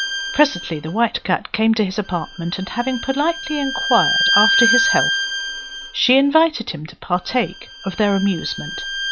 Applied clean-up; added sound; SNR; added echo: none; Bowed string instrument; 3 dB; none.